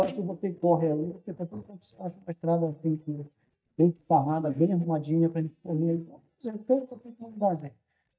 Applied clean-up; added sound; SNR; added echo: neural mask model DeepFilterNet 3.